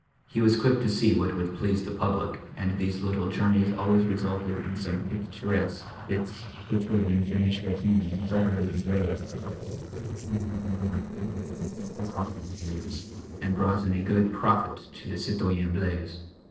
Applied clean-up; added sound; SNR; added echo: neural separator model SepFormer DNS4.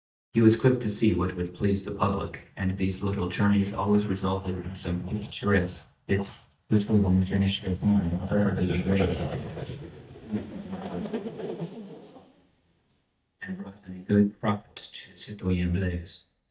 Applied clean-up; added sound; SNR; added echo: neural mask model DeepFilterNet 3.